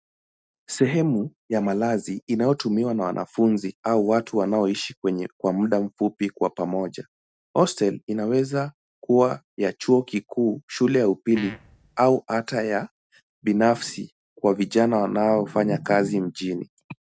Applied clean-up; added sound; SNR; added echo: neural mask model RNNoise.